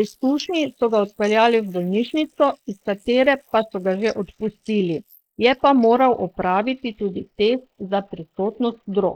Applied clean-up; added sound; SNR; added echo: neural mask model Resemble Enhance denoiser.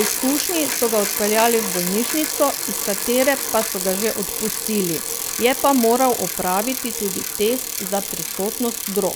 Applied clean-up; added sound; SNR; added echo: none; Bicycle; 3 dB; none.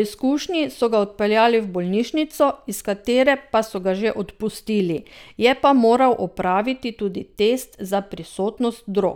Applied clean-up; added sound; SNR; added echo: none; none; none; none.